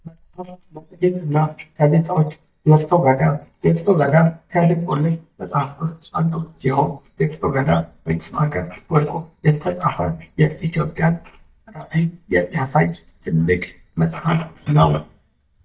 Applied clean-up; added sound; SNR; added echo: neural mask model DeepFilterNet 3.